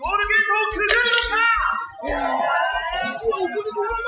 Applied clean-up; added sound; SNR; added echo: classical method Wiener filter.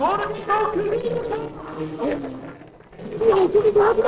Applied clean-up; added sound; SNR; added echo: neural separator model SepFormer DNS4.